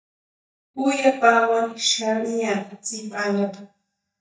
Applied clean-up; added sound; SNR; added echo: neural mask model DeepFilterNet 3.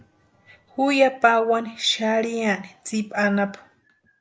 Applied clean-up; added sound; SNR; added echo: none; none; none; none.